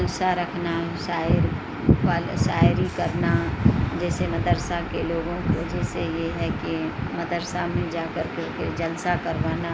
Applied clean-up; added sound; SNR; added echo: none; Boom; 17 dB; none.